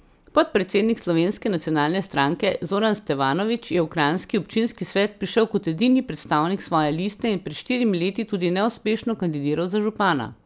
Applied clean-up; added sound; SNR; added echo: none; none; none; none.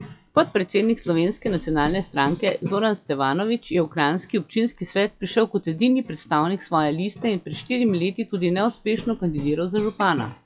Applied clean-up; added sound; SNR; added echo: classical method WPE with log-MMSE.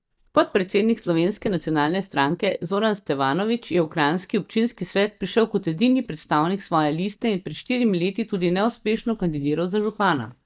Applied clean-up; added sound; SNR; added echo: neural mask model DeepFilterNet 3.